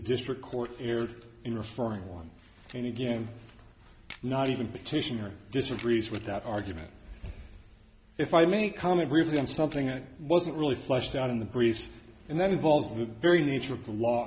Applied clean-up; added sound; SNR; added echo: none; Camera; 15 dB; none.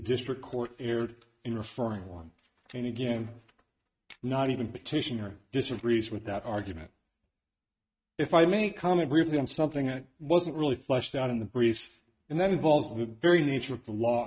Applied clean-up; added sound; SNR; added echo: neural mask model RNNoise.